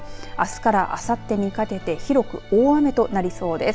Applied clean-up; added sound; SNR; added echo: none; none; none; none.